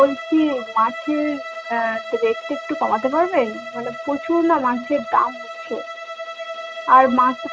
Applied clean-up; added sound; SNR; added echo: none; Bowed string instrument; 11 dB; none.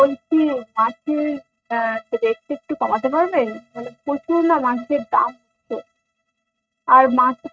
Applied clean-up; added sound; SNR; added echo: neural mask model RNNoise.